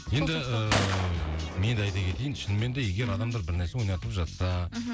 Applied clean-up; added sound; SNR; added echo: none; Gunshot, gunfire; 8 dB; none.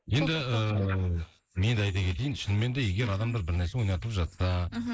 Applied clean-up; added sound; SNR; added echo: neural mask model Resemble Enhance denoiser.